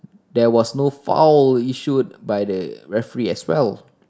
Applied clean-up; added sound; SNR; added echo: none; none; none; none.